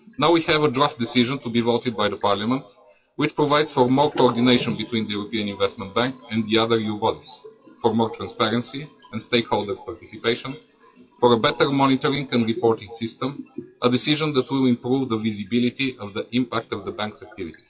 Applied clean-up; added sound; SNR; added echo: classical method WPE with log-MMSE.